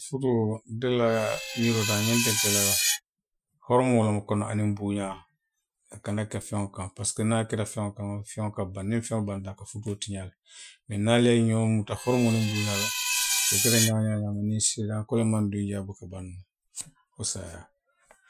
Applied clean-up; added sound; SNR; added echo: classical method Wiener filter.